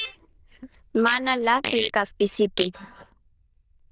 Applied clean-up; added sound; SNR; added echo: neural diffusion model UNIVERSE++.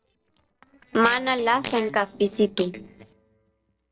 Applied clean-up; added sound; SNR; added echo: neural separator model SepFormer DNS4.